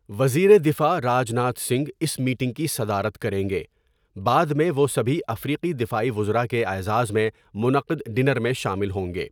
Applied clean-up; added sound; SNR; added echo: none; none; none; none.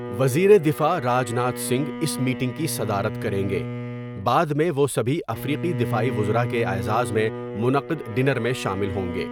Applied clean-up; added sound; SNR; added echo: none; Bowed string instrument; 8 dB; none.